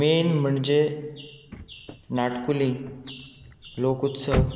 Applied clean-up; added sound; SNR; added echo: none; Slam / Car; 8 dB; none.